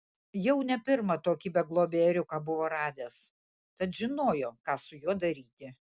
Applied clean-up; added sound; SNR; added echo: none; none; none; none.